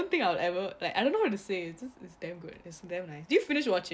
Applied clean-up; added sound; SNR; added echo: none; none; none; none.